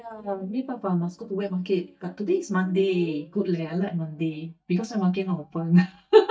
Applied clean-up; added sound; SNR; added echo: neural mask model DeepFilterNet 3.